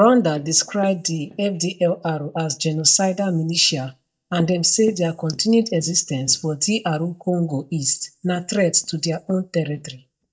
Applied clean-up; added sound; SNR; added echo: neural mask model DeepFilterNet 3.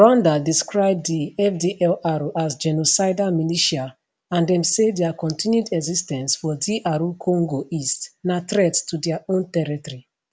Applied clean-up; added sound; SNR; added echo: none; none; none; none.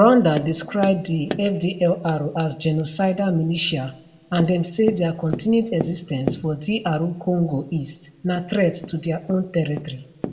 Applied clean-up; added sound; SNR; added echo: none; Tap; 14 dB; reverberation time 0.5 s.